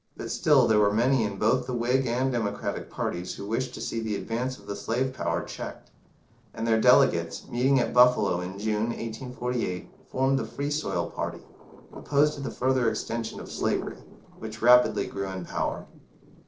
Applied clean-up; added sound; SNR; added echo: neural separator model SepFormer DNS4.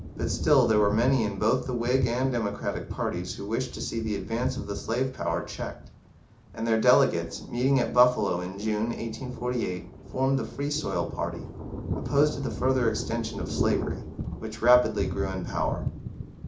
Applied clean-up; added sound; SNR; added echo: none; Thunder; 8 dB; none.